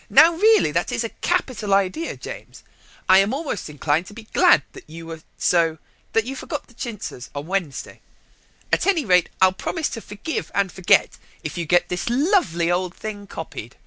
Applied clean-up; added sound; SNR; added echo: none; none; none; none.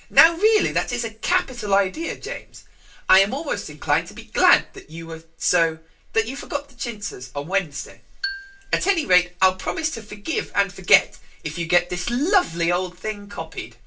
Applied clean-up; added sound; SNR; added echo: none; Marimba, xylophone; 13 dB; reverberation time 0.2 s.